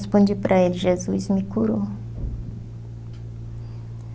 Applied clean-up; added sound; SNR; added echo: none; none; none; none.